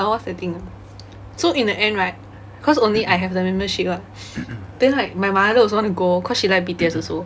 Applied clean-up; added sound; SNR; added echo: none; Cough; 11 dB; none.